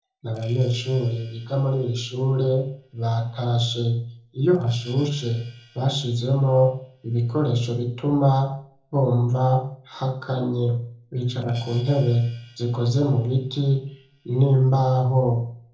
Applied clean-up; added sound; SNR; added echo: neural separator model SepFormer DNS4.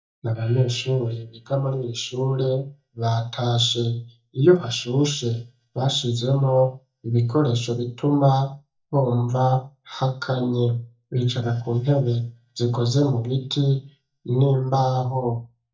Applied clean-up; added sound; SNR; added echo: neural mask model DeepFilterNet 3.